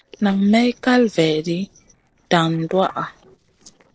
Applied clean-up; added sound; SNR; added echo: neural separator model SepFormer DNS4.